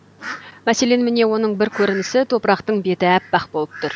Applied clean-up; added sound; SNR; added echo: none; Fowl; 18 dB; none.